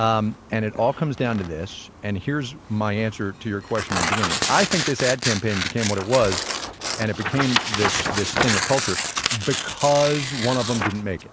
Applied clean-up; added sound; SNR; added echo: none; Tearing; 3 dB; none.